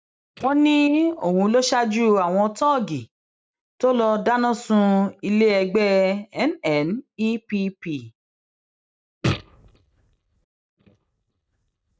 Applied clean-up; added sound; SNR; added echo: neural mask model DeepFilterNet 3.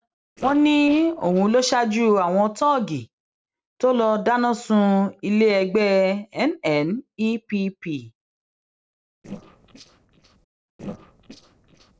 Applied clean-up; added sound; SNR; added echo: neural separator model SepFormer DNS4.